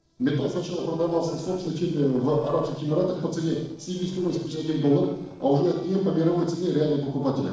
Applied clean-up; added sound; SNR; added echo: neural separator model SepFormer DNS4.